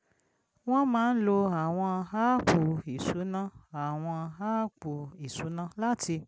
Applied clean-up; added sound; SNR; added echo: none; none; none; none.